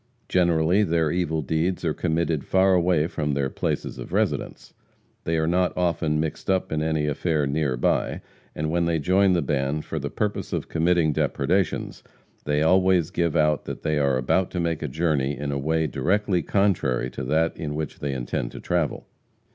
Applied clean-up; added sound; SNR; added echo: none; none; none; none.